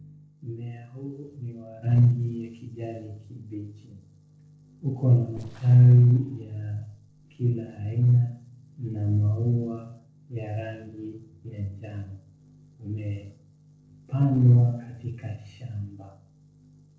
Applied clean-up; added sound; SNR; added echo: neural separator model SepFormer DNS4.